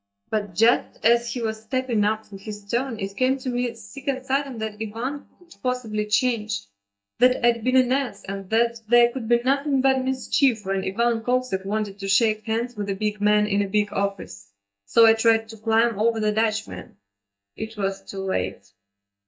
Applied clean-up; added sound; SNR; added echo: neural mask model DeepFilterNet 3.